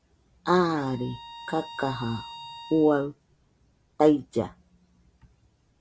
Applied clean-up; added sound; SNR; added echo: none; Bowed string instrument; 16 dB; none.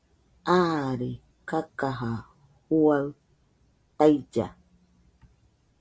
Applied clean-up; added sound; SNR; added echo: none; none; none; none.